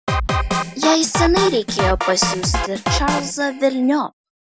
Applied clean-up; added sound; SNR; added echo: none; Drum kit; 1 dB; none.